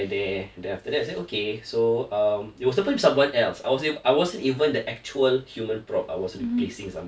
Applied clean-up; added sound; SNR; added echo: none; none; none; none.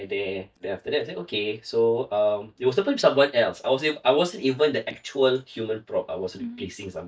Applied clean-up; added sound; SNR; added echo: neural mask model DeepFilterNet 3.